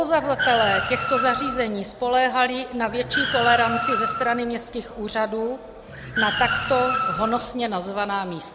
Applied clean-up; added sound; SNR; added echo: none; Car; 4 dB; none.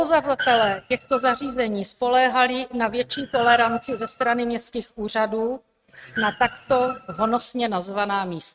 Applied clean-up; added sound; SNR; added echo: neural mask model RNNoise.